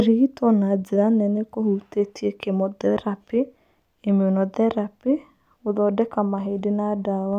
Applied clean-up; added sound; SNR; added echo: none; none; none; none.